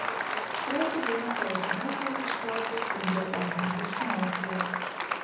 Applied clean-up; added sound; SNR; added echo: none; Applause; -2 dB; reverberation time 0.6 s.